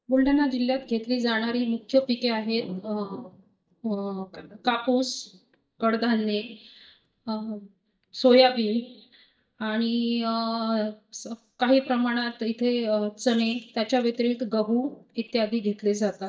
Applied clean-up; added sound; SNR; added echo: neural mask model DeepFilterNet 3.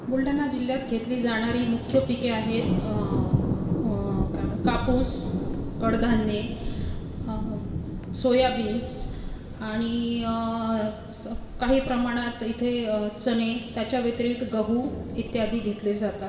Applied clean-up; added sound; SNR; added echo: none; Thunder; 4 dB; reverberation time 2.2 s.